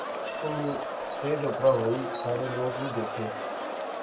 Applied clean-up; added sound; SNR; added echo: none; Crowd; 3 dB; reverberation time 0.5 s.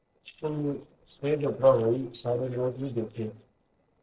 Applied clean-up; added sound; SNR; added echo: neural separator model SepFormer DNS4.